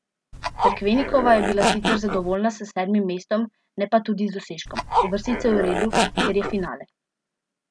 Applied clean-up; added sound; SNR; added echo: none; Zipper (clothing); 0 dB; none.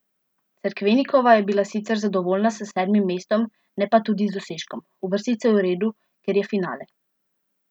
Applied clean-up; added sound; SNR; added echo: none; none; none; none.